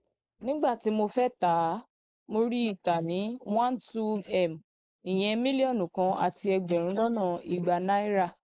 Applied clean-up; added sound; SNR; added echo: neural mask model Resemble Enhance denoiser.